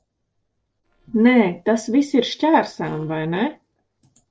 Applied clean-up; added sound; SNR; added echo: neural separator model SepFormer DNS4.